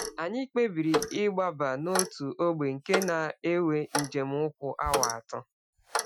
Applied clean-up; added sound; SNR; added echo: classical method Wiener filter.